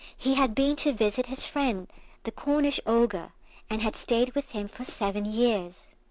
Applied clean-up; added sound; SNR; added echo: none; none; none; none.